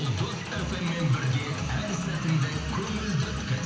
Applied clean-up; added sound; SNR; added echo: none; Gunshot, gunfire; 19 dB; reverberation time 0.8 s.